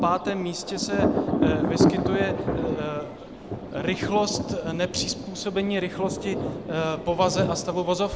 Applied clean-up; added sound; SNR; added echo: none; Thunder; 0 dB; none.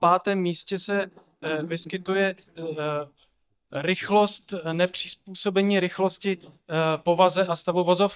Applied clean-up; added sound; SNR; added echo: neural mask model DeepFilterNet 3.